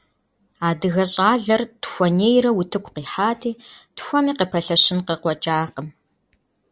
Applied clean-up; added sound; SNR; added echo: none; none; none; none.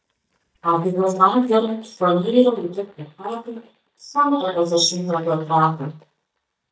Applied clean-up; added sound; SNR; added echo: neural mask model DeepFilterNet 3.